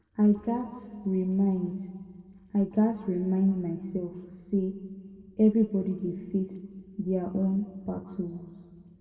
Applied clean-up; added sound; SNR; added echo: none; none; none; reverberation time 1.5 s.